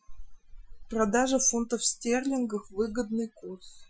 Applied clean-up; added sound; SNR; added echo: classical method Wiener filter.